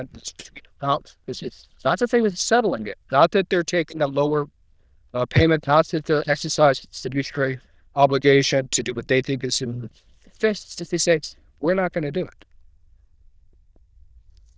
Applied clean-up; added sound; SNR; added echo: neural diffusion model UNIVERSE++.